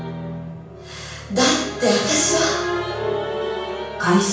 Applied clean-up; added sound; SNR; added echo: none; none; none; reverberation time 0.7 s.